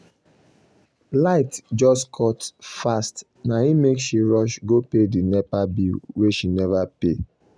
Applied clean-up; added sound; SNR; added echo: none; none; none; none.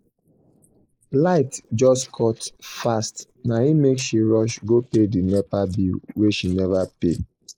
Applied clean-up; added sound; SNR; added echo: neural mask model Resemble Enhance denoiser.